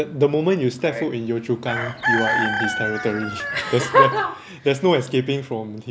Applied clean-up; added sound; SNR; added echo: none; Chicken, rooster; 3 dB; none.